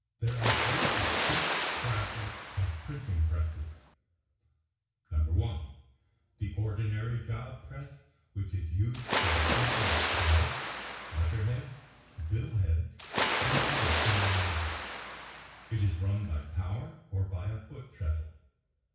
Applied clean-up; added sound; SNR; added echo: none; Water; 2 dB; reverberation time 0.6 s.